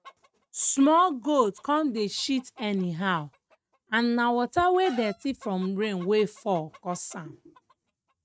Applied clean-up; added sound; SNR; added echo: neural mask model RNNoise.